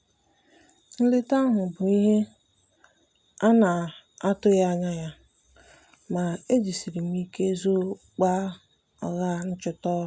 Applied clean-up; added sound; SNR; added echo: none; none; none; none.